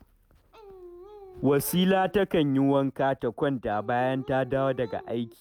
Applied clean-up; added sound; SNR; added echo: none; Dog; 20 dB; none.